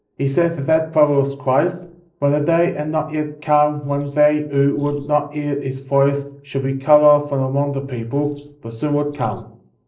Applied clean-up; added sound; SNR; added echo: neural separator model SepFormer DNS4.